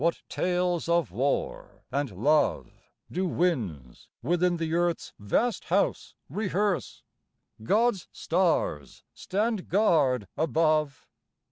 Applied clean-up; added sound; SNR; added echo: none; none; none; none.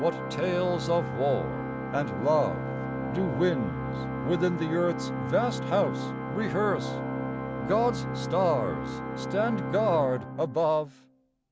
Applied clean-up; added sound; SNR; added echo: none; Organ; 4 dB; none.